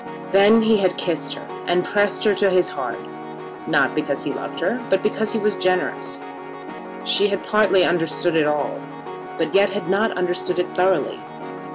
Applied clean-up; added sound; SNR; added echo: none; Piano; 10 dB; none.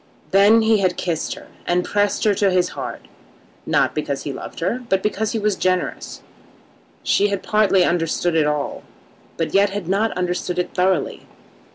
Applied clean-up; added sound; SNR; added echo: none; none; none; none.